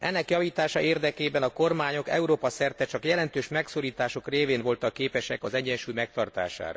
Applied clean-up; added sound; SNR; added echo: none; none; none; none.